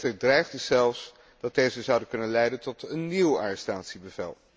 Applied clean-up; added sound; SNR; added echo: none; none; none; none.